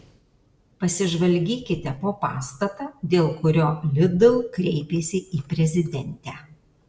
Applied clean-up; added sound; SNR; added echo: none; Buzz; 18 dB; none.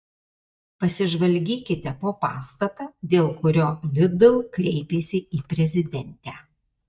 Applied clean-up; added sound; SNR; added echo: neural mask model DeepFilterNet 3.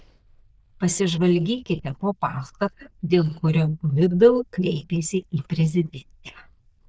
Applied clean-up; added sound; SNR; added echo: neural diffusion model UNIVERSE++.